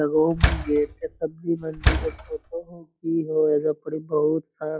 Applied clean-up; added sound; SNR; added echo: classical method log-MMSE.